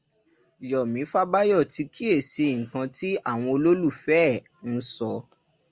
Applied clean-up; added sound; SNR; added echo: none; none; none; none.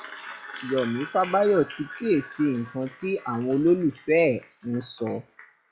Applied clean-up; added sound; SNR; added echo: classical method log-MMSE.